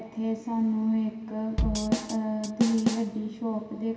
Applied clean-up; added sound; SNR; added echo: none; Drum / Drum kit; 2 dB; reverberation time 2.5 s.